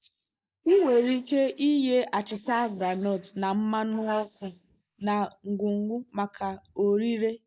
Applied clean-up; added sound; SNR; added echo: neural mask model Resemble Enhance denoiser.